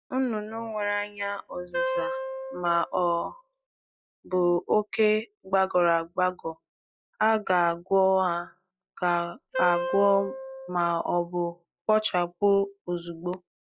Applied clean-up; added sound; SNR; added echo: classical method log-MMSE.